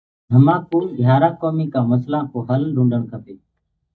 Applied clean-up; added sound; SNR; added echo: neural mask model DeepFilterNet 3.